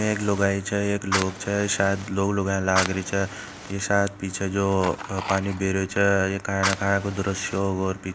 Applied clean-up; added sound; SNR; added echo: none; Fire; 11 dB; none.